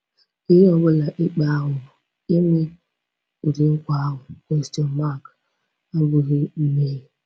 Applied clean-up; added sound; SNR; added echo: none; none; none; none.